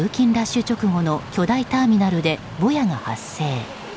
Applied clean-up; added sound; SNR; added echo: none; none; none; none.